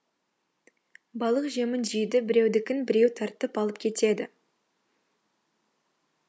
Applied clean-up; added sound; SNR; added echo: none; none; none; none.